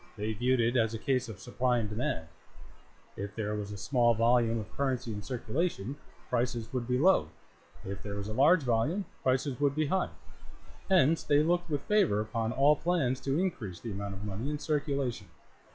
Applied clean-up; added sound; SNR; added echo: classical method log-MMSE.